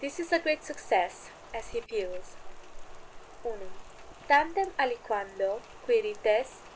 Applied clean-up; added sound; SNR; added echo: none; Rain; 12 dB; none.